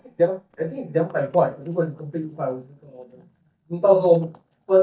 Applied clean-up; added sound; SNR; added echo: neural mask model DeepFilterNet 3.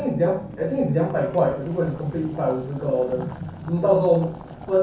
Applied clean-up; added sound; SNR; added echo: none; Boiling; 18 dB; reverberation time 0.6 s.